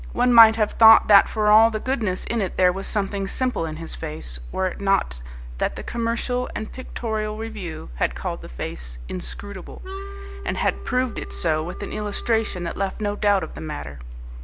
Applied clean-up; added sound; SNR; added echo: none; Wind instrument, woodwind instrument; 18 dB; none.